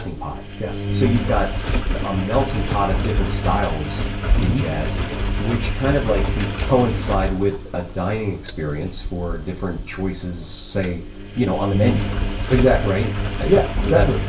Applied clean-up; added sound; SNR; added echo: none; Engine; 1 dB; reverberation time 0.3 s.